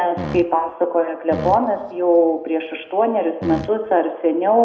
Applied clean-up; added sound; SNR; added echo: none; Fart; 11 dB; reverberation time 0.7 s.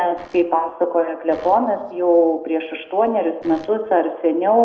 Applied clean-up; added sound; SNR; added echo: neural separator model SepFormer DNS4.